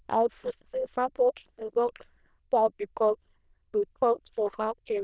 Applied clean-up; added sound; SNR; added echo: neural diffusion model UNIVERSE++.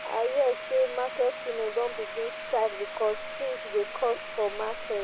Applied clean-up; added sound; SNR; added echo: none; Domestic sounds, home sounds; 9 dB; none.